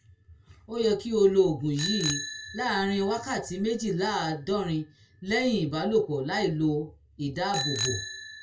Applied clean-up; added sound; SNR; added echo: none; Bicycle bell; 11 dB; reverberation time 0.2 s.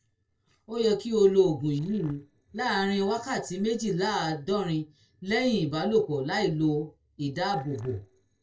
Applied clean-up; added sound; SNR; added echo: neural separator model SepFormer DNS4.